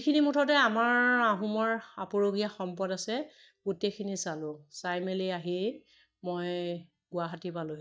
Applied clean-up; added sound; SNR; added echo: neural mask model DeepFilterNet 3.